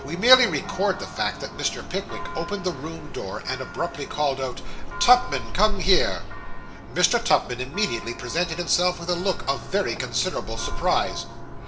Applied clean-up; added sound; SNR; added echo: none; Church bell; 5 dB; reverberation time 0.6 s.